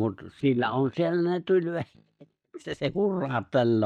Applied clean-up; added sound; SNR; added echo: neural mask model DeepFilterNet 3.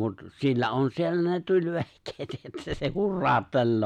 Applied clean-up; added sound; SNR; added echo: none; none; none; none.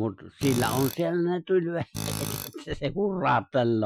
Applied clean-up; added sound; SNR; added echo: classical method Wiener filter.